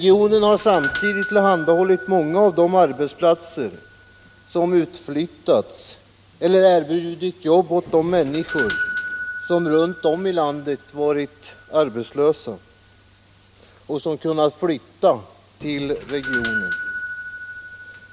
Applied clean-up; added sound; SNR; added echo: none; Doorbell; 2 dB; none.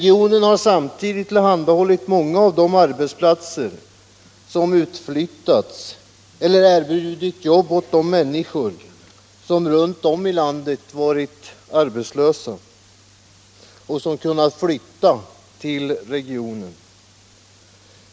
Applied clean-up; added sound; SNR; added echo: none; none; none; none.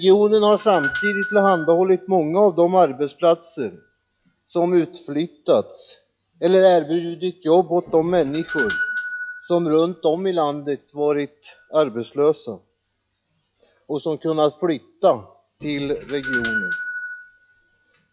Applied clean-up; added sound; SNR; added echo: classical method log-MMSE.